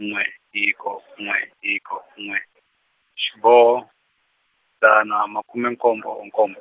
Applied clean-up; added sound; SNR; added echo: none; none; none; none.